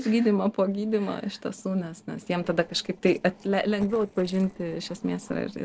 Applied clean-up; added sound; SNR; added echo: neural separator model SepFormer DNS4.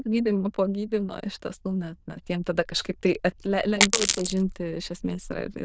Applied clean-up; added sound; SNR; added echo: neural diffusion model UNIVERSE++.